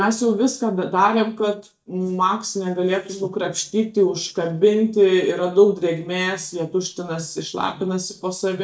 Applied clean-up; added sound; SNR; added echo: neural mask model DeepFilterNet 3.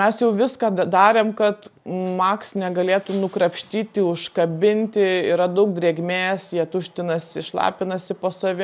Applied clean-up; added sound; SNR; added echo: none; none; none; none.